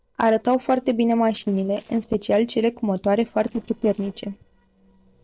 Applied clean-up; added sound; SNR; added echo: neural separator model SepFormer DNS4.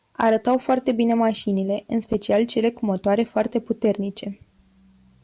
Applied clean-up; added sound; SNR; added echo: none; none; none; none.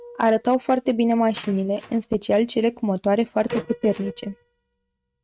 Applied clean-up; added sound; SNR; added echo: neural mask model RNNoise.